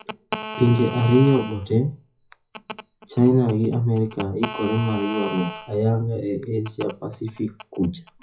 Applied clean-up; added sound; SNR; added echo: classical method WPE with log-MMSE.